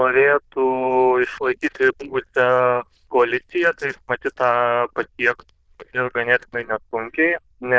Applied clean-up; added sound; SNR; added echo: neural diffusion model UNIVERSE++.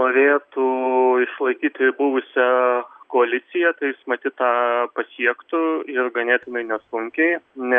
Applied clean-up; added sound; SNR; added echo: none; none; none; none.